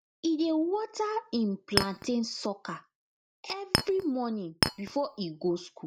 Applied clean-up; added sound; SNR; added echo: none; Chink, clink; 0 dB; none.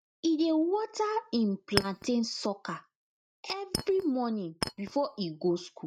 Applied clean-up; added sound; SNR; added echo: neural mask model RNNoise.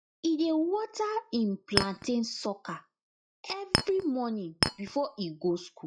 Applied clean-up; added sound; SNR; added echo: classical method log-MMSE.